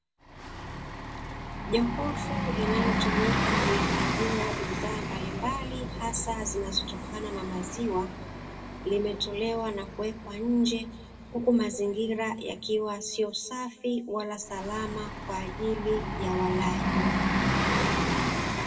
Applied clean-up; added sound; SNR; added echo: none; Bus; 0 dB; reverberation time 2.1 s.